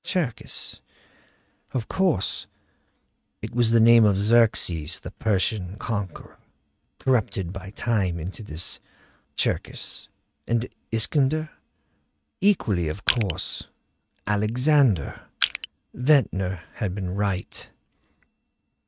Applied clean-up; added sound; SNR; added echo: neural mask model RNNoise.